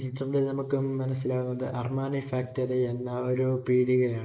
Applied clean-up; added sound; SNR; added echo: neural mask model Resemble Enhance denoiser.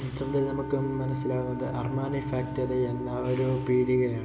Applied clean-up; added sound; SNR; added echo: none; Wind instrument, woodwind instrument; 10 dB; none.